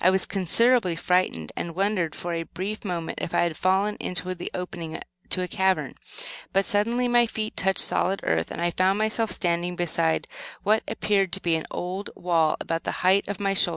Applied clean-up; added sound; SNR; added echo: none; none; none; none.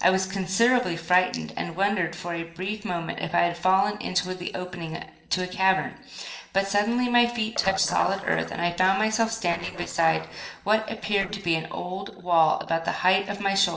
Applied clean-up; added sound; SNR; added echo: neural separator model SepFormer DNS4.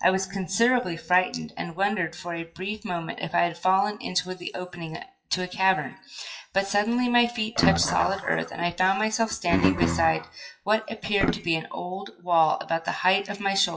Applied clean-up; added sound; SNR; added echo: classical method WPE with log-MMSE.